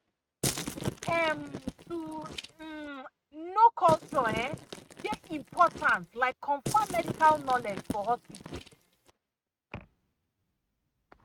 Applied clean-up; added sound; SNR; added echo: neural mask model RNNoise.